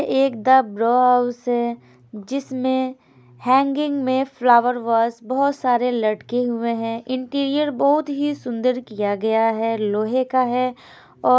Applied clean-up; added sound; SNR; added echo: none; none; none; none.